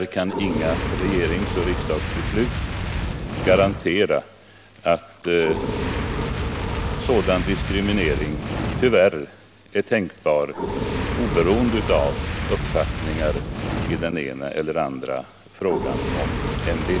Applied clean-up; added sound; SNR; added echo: none; Fire; 3 dB; none.